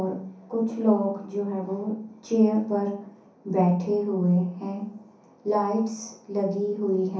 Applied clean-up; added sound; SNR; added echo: none; none; none; reverberation time 0.6 s.